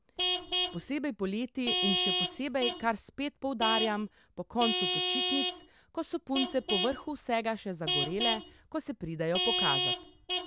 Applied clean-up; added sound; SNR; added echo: none; Vehicle horn, car horn, honking / Truck; 0 dB; none.